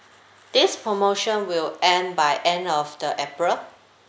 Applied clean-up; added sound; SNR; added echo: none; none; none; none.